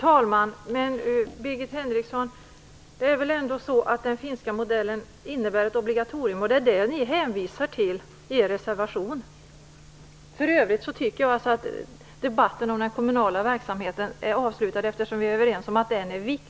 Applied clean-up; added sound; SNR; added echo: none; none; none; none.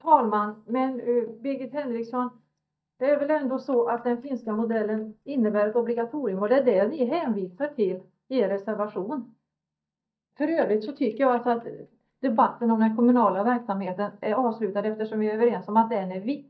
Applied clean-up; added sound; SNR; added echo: neural mask model DeepFilterNet 3.